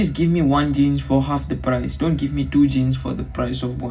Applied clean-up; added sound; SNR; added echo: none; none; none; reverberation time 0.4 s.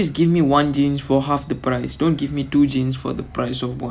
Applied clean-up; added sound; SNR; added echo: none; none; none; none.